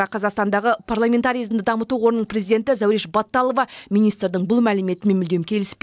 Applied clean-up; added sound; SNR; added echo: none; none; none; none.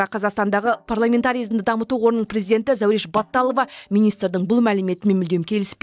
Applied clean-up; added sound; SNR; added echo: neural mask model DeepFilterNet 3.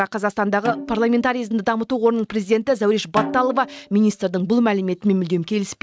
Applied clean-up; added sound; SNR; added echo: neural mask model RNNoise.